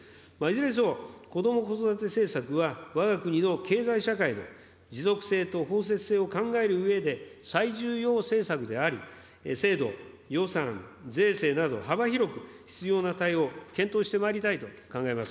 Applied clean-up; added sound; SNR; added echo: none; none; none; none.